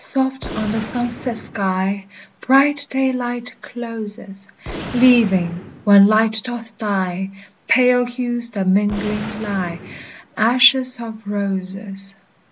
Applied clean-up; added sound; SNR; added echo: none; Gunshot, gunfire; 16 dB; none.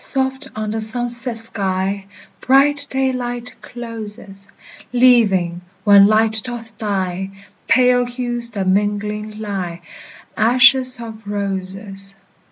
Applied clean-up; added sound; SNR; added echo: none; none; none; none.